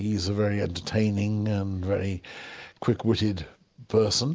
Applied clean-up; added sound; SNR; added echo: none; none; none; none.